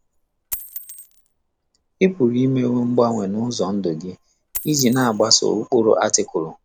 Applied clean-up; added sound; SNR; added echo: none; Coin (dropping); 19 dB; none.